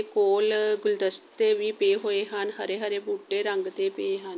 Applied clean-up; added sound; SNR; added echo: none; none; none; none.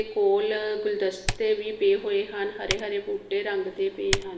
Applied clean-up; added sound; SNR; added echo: none; Typing; 10 dB; reverberation time 1.1 s.